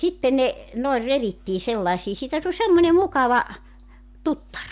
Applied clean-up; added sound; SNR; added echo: none; none; none; none.